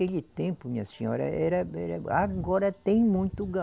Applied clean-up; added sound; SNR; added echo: none; none; none; none.